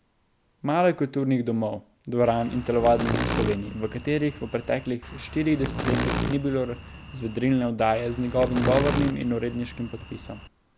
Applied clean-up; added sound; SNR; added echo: none; Insect; 5 dB; none.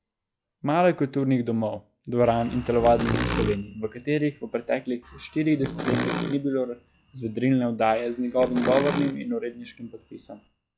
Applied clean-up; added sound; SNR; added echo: classical method log-MMSE.